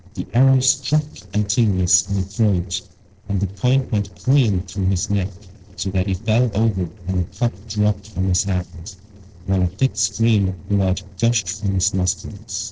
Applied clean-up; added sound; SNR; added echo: neural separator model SepFormer DNS4.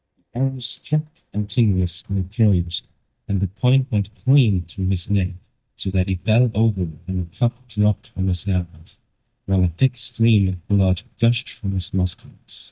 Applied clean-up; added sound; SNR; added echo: neural mask model DeepFilterNet 3.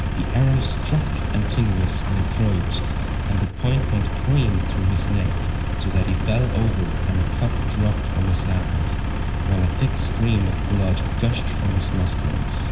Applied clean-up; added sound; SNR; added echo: none; Engine; -1 dB; reverberation time 2.0 s.